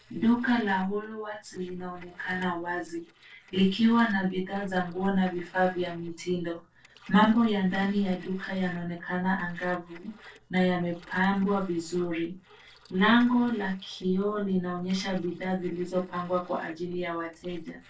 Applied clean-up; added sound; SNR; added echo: neural separator model SepFormer DNS4.